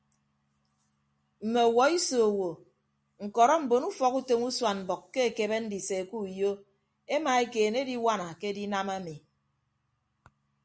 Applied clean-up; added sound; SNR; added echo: none; none; none; none.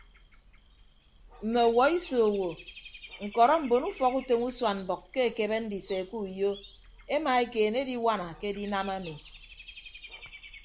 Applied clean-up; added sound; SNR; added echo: none; Bird / Dog; 20 dB; none.